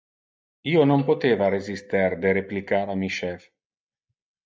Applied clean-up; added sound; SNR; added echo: neural mask model DeepFilterNet 3.